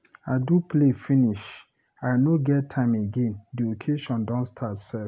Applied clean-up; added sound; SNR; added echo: none; none; none; none.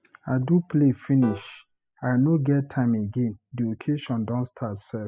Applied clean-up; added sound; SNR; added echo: classical method spectral subtraction.